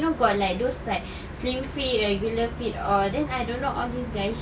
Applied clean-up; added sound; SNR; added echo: none; none; none; none.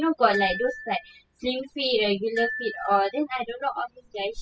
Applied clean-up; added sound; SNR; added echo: classical method spectral subtraction.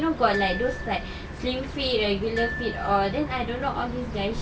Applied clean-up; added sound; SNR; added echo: none; Glockenspiel + Bird; 11 dB; none.